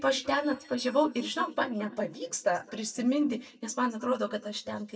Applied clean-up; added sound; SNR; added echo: neural mask model DeepFilterNet 3.